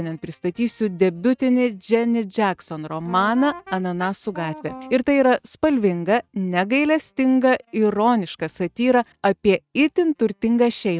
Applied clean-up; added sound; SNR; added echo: neural mask model RNNoise.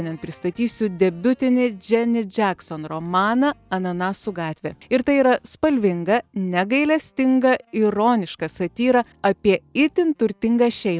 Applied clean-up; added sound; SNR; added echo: none; none; none; none.